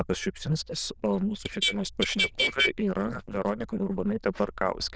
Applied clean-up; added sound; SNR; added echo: neural diffusion model UNIVERSE++.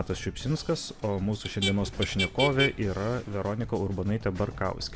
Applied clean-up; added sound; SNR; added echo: none; Motor vehicle (road); 7 dB; none.